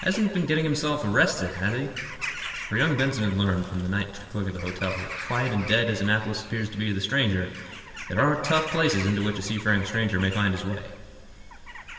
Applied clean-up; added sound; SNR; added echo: none; Bird vocalization, bird call, bird song / Crow; 12 dB; reverberation time 2.2 s.